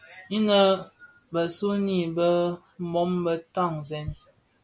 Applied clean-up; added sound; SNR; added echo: none; none; none; none.